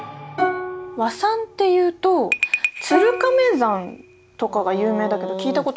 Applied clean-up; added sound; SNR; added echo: none; Plucked string instrument; 8 dB; none.